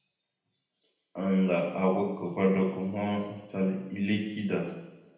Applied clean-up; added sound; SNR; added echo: none; none; none; reverberation time 0.9 s.